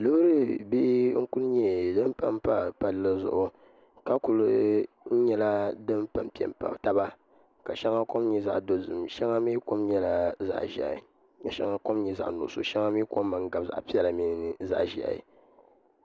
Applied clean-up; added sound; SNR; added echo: none; none; none; none.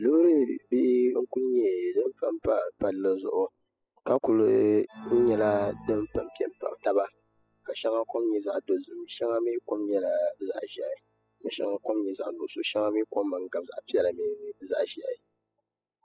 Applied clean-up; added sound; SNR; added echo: classical method spectral subtraction.